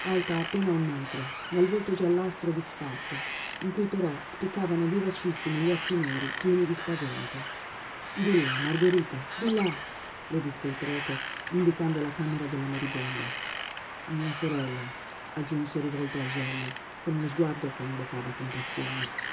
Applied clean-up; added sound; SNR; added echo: none; Wind; 7 dB; reverberation time 0.2 s.